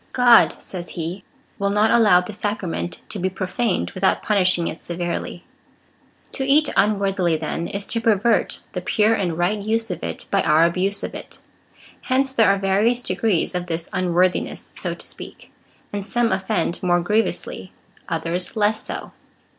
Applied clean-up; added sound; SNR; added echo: none; none; none; none.